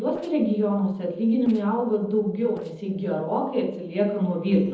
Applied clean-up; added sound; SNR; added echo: neural separator model SepFormer DNS4.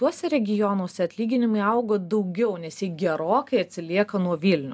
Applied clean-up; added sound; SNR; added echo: none; none; none; none.